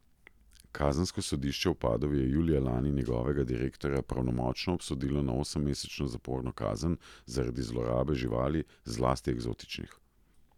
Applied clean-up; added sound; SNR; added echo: none; none; none; none.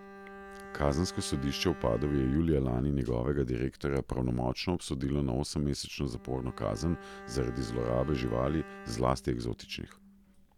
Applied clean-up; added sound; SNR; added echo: none; Bowed string instrument; 17 dB; none.